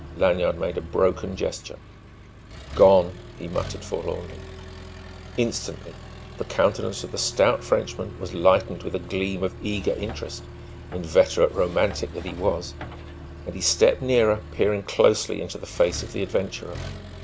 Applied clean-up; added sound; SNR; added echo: none; Accelerating, revving, vroom; 13 dB; none.